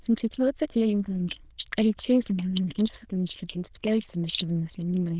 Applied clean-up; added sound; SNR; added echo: neural diffusion model UNIVERSE++.